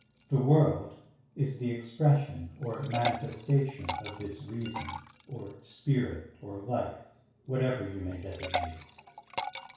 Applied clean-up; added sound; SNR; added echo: none; Liquid; 10 dB; reverberation time 0.6 s.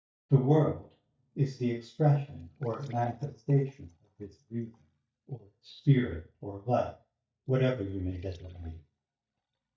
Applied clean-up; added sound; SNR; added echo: neural mask model DeepFilterNet 3.